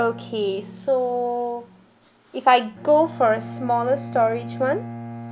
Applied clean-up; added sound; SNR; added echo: none; Bowed string instrument; 14 dB; none.